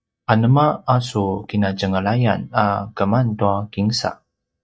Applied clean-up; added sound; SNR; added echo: neural mask model DeepFilterNet 3.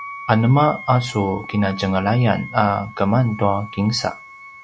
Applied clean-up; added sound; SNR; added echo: none; Wind instrument, woodwind instrument; 17 dB; none.